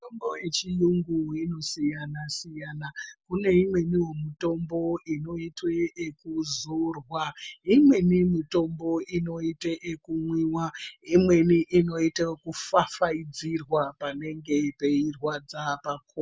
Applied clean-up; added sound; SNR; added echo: none; none; none; none.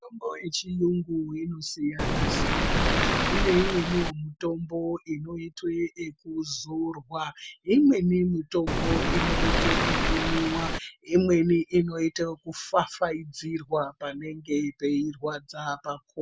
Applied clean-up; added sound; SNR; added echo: none; Waves, surf; -3 dB; none.